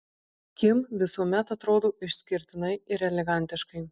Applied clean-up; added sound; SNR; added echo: none; none; none; none.